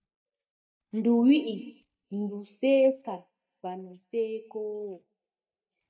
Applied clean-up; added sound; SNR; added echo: neural mask model DeepFilterNet 3.